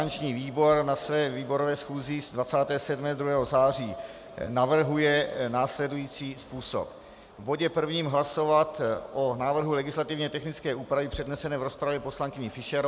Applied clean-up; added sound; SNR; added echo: none; none; none; none.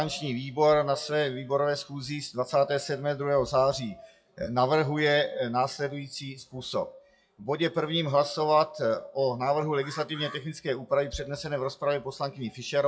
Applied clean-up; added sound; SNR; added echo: classical method WPE with log-MMSE.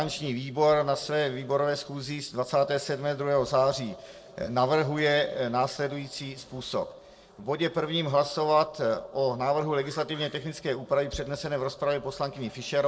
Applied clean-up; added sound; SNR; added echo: neural separator model SepFormer DNS4.